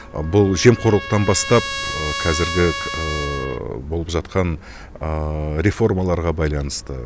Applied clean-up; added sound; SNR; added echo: none; Trumpet; 11 dB; none.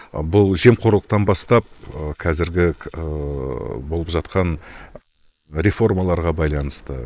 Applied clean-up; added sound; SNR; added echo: neural mask model Resemble Enhance denoiser.